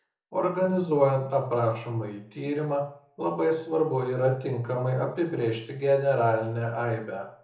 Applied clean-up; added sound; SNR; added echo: none; none; none; reverberation time 0.6 s.